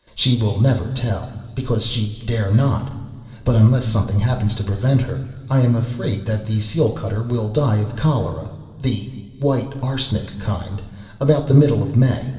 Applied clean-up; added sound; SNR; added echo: none; none; none; reverberation time 2.9 s.